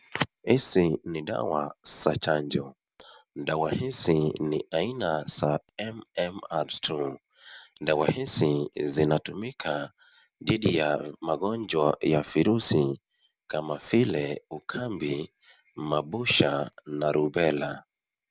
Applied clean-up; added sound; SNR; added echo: none; none; none; none.